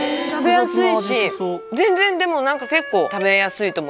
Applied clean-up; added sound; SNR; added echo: none; Wind instrument, woodwind instrument; 11 dB; none.